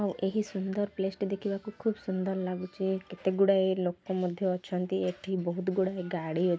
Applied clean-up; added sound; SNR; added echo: none; none; none; none.